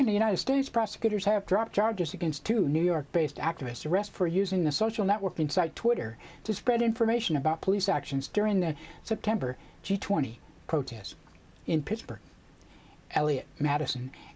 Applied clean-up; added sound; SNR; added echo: none; none; none; none.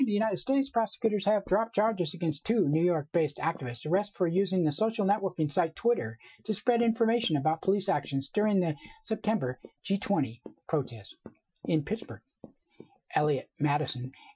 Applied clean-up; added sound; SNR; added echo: classical method Wiener filter.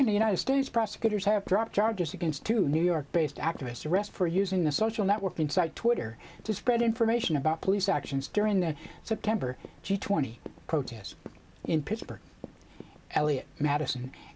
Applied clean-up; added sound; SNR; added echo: none; Run; 20 dB; none.